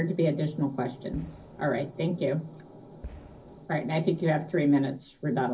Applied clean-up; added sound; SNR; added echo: none; Boom; 19 dB; reverberation time 0.4 s.